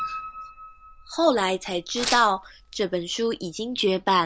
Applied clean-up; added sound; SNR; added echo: none; Tearing + Piano; 12 dB; none.